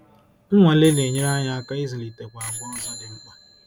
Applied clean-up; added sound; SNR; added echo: none; Bicycle bell; 14 dB; none.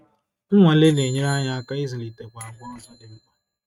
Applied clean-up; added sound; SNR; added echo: neural mask model RNNoise.